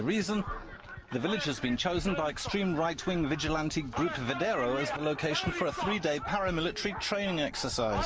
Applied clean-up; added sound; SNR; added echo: none; none; none; none.